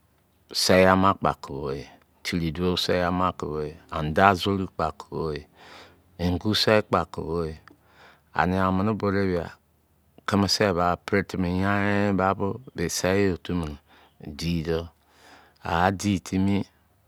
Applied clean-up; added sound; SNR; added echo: none; none; none; none.